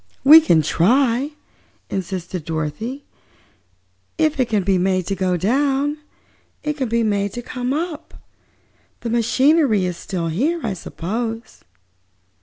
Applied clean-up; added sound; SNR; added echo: none; none; none; none.